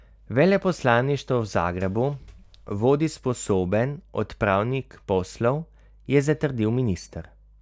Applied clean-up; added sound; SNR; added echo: none; none; none; none.